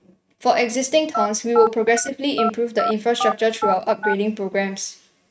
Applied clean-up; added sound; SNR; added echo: neural mask model RNNoise.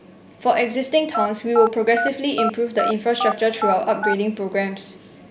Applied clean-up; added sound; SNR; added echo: none; Telephone; 4 dB; none.